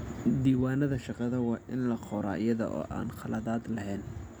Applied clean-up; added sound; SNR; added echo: none; none; none; none.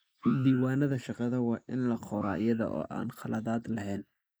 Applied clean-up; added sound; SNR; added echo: neural mask model Resemble Enhance denoiser.